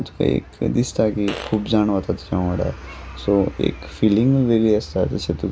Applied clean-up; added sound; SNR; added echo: none; Fart; 16 dB; none.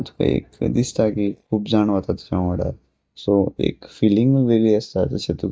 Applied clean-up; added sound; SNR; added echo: neural mask model DeepFilterNet 3.